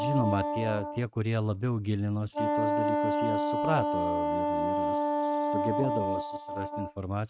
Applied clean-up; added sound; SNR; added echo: neural mask model RNNoise.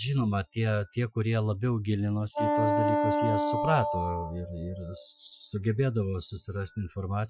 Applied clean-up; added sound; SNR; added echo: classical method Wiener filter.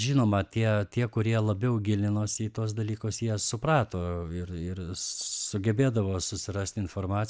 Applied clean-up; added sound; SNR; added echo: none; none; none; none.